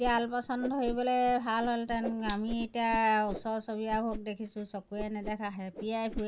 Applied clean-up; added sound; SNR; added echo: none; Whoosh, swoosh, swish; 11 dB; none.